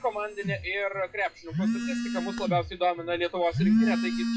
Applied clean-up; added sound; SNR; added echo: classical method WPE with log-MMSE.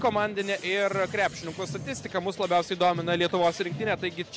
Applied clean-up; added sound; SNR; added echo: none; none; none; none.